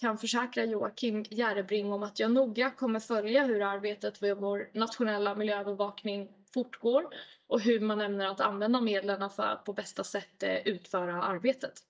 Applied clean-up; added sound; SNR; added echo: neural mask model DeepFilterNet 3.